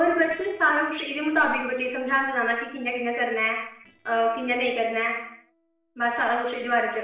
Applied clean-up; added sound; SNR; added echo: neural separator model SepFormer DNS4.